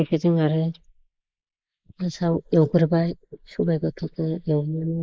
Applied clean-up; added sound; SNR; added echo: neural mask model Resemble Enhance denoiser.